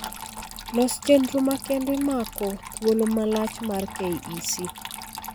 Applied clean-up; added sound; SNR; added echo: none; Trickle, dribble / Water tap, faucet; 12 dB; none.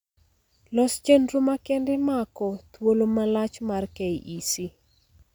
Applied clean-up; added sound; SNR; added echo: none; none; none; none.